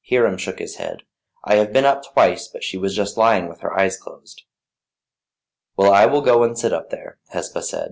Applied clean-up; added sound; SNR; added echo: none; none; none; none.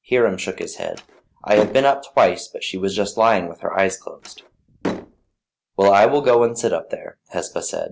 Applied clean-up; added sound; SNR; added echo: none; Slam; 13 dB; none.